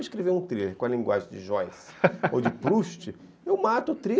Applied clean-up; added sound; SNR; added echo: none; none; none; none.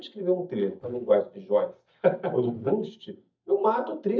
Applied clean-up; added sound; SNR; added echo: neural mask model DeepFilterNet 3.